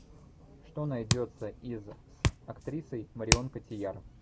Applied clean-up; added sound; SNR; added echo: none; Hands; -3 dB; none.